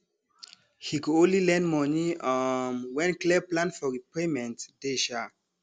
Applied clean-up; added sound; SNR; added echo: none; none; none; none.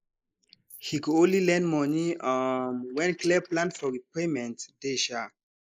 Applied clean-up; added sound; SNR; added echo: neural mask model Resemble Enhance denoiser.